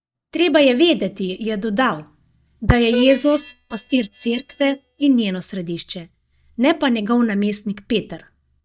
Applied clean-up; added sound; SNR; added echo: neural mask model DeepFilterNet 3.